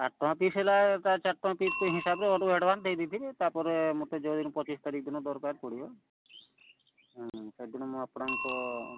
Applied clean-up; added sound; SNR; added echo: none; Bicycle bell; 14 dB; none.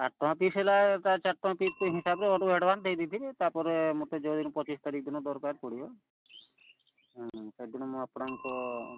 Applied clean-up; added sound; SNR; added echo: neural mask model RNNoise.